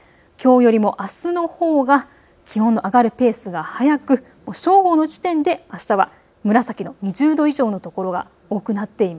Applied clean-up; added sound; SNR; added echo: none; none; none; none.